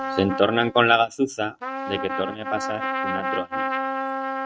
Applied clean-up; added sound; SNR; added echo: neural mask model RNNoise.